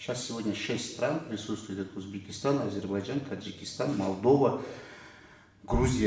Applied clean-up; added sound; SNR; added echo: none; none; none; reverberation time 0.9 s.